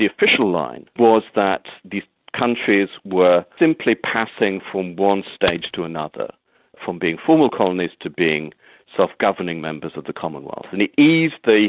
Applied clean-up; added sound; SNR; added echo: neural mask model RNNoise.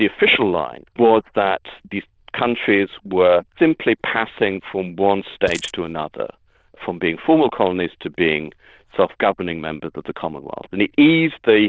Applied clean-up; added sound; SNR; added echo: neural diffusion model UNIVERSE++.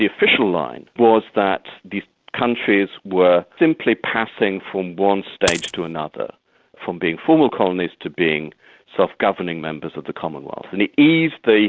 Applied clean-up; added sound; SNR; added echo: none; Coin (dropping); 7 dB; none.